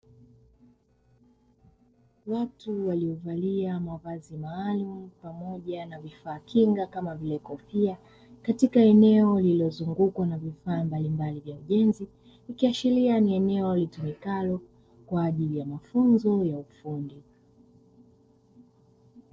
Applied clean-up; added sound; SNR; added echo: neural separator model SepFormer DNS4.